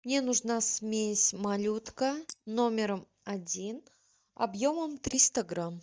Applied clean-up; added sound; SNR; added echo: neural mask model DeepFilterNet 3.